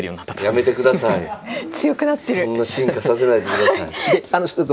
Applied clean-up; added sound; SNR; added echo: none; none; none; none.